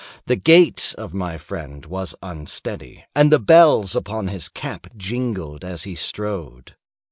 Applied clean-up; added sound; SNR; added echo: none; none; none; none.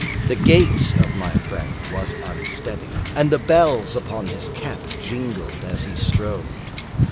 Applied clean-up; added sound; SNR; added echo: none; Wind / Ocean / Boat, Water vehicle; 0 dB; none.